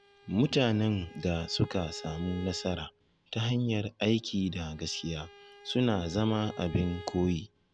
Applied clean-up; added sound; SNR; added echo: none; Bowed string instrument; 19 dB; none.